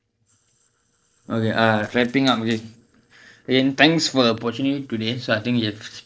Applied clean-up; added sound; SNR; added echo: neural separator model SepFormer DNS4.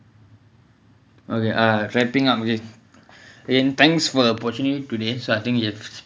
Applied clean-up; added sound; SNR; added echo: none; none; none; none.